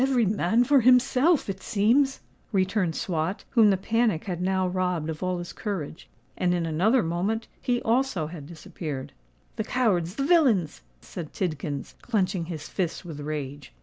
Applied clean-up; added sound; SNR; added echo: none; none; none; none.